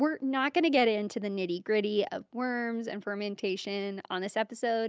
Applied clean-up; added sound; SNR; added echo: none; none; none; none.